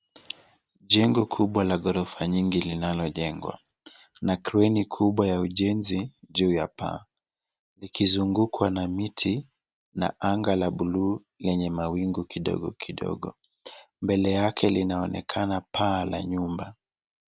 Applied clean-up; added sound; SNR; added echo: none; none; none; none.